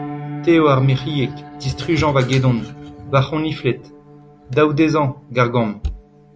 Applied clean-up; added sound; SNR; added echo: none; Piano; 16 dB; none.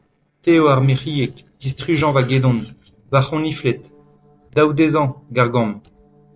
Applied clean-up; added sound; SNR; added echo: neural separator model SepFormer DNS4.